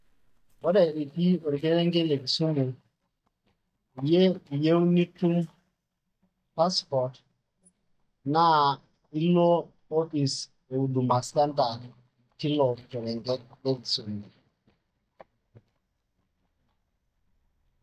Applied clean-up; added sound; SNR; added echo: neural mask model DeepFilterNet 3.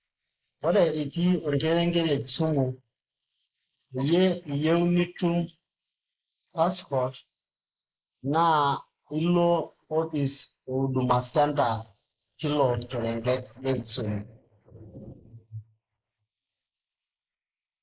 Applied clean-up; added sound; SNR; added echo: neural mask model Resemble Enhance denoiser.